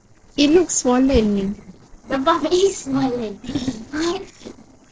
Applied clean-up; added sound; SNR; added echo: neural separator model SepFormer DNS4.